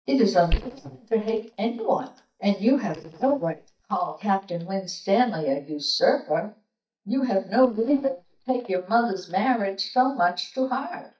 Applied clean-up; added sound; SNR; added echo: neural mask model DeepFilterNet 3.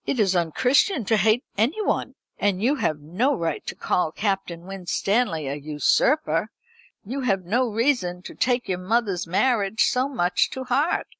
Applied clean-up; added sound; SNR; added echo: none; none; none; none.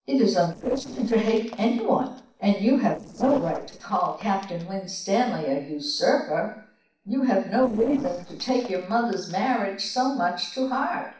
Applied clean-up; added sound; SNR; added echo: neural separator model SepFormer DNS4.